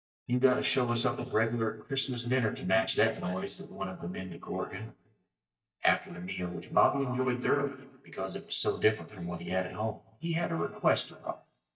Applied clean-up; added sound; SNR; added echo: neural mask model DeepFilterNet 3.